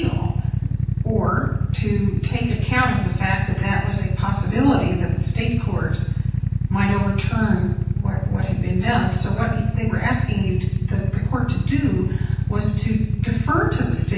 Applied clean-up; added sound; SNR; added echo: none; Idling / Motorcycle; -3 dB; reverberation time 0.9 s.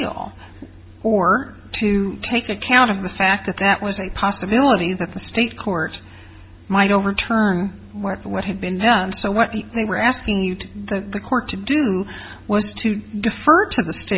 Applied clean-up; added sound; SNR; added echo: none; none; none; none.